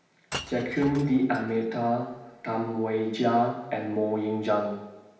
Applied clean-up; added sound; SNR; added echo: none; Shatter / Crushing; 16 dB; reverberation time 0.9 s.